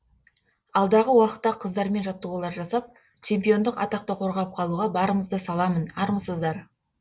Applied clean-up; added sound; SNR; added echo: none; none; none; none.